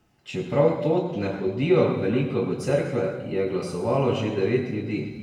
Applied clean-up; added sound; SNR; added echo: none; none; none; reverberation time 1.2 s.